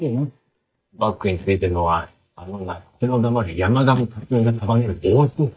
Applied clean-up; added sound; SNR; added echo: neural mask model DeepFilterNet 3.